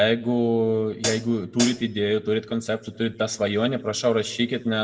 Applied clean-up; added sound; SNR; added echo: none; Hi-hat; 7 dB; reverberation time 1.3 s.